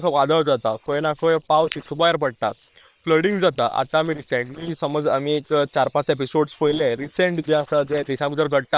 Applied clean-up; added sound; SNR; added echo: neural separator model SepFormer WHAM!.